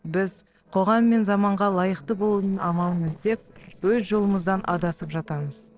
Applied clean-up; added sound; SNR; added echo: neural separator model SepFormer DNS4.